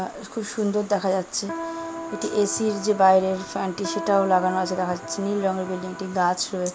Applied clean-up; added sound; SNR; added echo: none; Electric guitar; 11 dB; none.